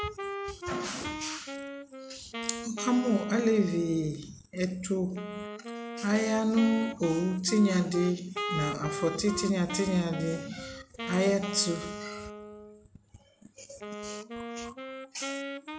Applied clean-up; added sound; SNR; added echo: none; Wind instrument, woodwind instrument; 9 dB; none.